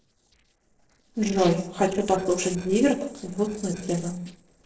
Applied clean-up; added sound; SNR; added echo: neural separator model SepFormer DNS4.